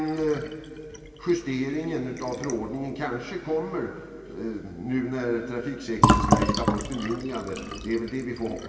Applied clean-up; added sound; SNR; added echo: none; Fill (with liquid); 0 dB; reverberation time 2.5 s.